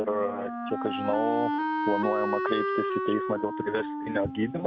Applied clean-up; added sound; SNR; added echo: none; Wind instrument, woodwind instrument; 1 dB; none.